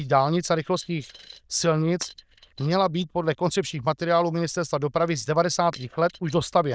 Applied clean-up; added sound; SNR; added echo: neural diffusion model UNIVERSE++.